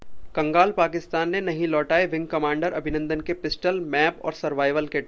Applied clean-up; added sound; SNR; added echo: none; none; none; none.